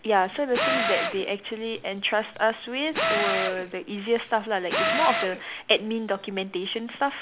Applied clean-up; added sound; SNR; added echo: none; Tools; 1 dB; none.